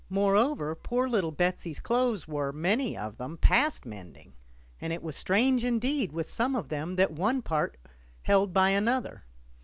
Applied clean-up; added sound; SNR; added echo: none; none; none; none.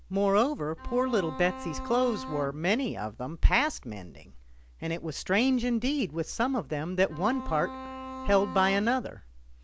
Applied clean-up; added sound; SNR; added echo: none; Bowed string instrument; 11 dB; none.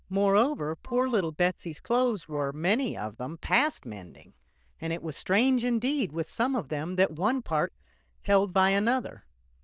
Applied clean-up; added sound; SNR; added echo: neural diffusion model UNIVERSE++.